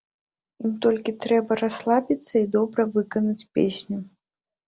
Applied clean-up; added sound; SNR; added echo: none; none; none; none.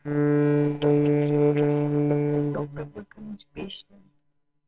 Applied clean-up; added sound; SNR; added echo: neural separator model SepFormer WHAMR!.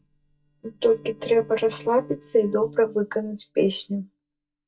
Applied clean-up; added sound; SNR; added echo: neural mask model DeepFilterNet 3.